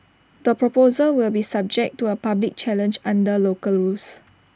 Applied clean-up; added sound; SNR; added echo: none; none; none; none.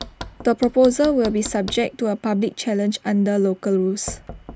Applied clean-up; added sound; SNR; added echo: none; Knock; 18 dB; none.